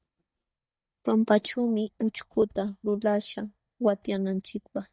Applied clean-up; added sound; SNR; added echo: neural mask model DeepFilterNet 3.